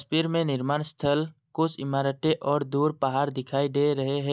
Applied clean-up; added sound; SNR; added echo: none; none; none; none.